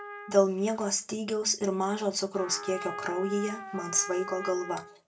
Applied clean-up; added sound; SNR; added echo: none; Trumpet; 12 dB; reverberation time 0.2 s.